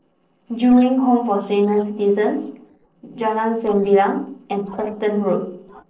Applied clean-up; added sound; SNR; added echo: neural separator model SepFormer DNS4.